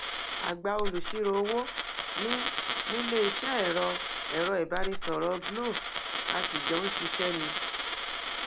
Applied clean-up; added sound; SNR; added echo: none; Coin (dropping); -3 dB; none.